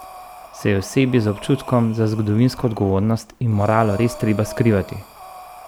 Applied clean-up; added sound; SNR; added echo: none; Breathing; 18 dB; none.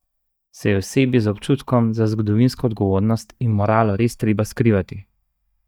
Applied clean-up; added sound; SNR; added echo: neural mask model DeepFilterNet 3.